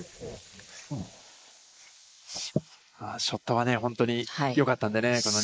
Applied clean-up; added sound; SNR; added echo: neural mask model Resemble Enhance denoiser.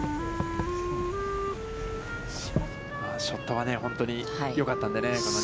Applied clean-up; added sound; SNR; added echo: none; Wind instrument, woodwind instrument; 3 dB; none.